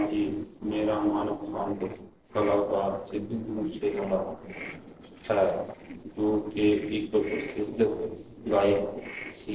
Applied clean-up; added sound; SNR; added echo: neural separator model SepFormer DNS4.